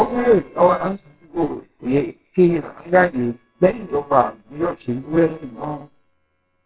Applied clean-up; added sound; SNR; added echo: neural separator model SepFormer WHAMR!.